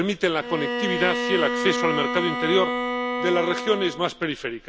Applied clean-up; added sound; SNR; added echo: none; Bowed string instrument; 3 dB; none.